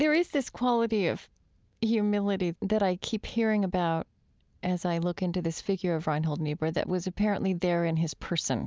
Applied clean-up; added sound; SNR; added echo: none; none; none; none.